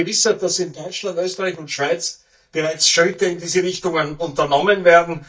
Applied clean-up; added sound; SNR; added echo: neural mask model DeepFilterNet 3.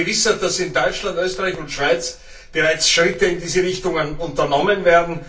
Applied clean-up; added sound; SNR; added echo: none; Crackle; 19 dB; reverberation time 0.3 s.